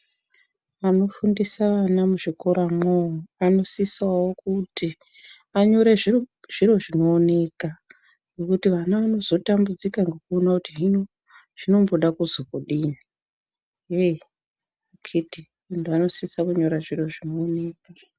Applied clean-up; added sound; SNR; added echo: none; none; none; none.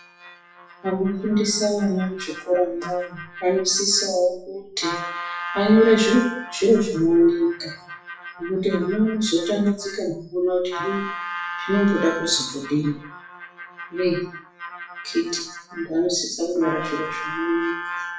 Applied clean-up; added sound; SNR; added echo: classical method WPE with log-MMSE.